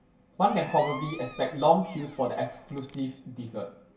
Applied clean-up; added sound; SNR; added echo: none; Squeak; 13 dB; reverberation time 0.2 s.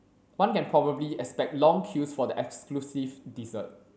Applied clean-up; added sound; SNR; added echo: none; none; none; none.